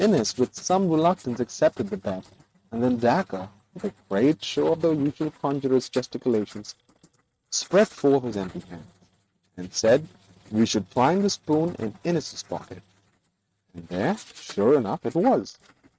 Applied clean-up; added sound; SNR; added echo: neural mask model RNNoise.